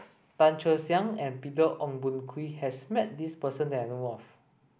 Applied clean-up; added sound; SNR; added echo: none; none; none; none.